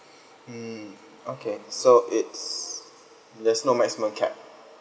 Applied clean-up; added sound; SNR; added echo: none; none; none; none.